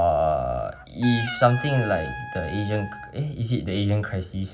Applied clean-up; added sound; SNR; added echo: none; Trumpet; 12 dB; reverberation time 0.7 s.